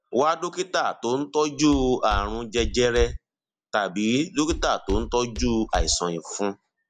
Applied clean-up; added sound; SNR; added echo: none; Walk, footsteps; 6 dB; none.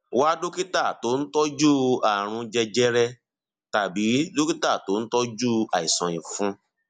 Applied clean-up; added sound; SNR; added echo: none; none; none; none.